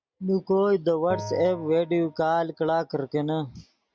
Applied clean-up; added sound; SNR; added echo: none; Bell; 15 dB; none.